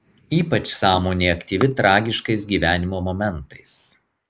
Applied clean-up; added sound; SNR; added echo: neural mask model Resemble Enhance denoiser.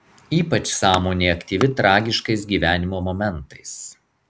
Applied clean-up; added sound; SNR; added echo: none; Tools; 14 dB; none.